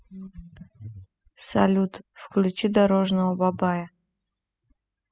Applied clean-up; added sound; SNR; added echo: classical method spectral subtraction.